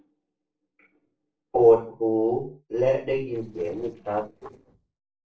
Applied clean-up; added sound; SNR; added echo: neural separator model SepFormer DNS4.